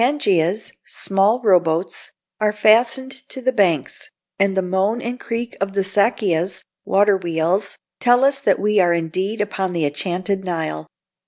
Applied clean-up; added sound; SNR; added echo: none; none; none; none.